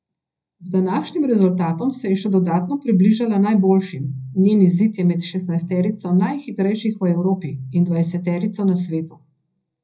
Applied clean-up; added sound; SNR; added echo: none; none; none; reverberation time 0.5 s.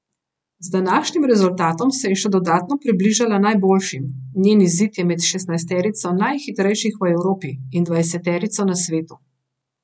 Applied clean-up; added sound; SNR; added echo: none; none; none; none.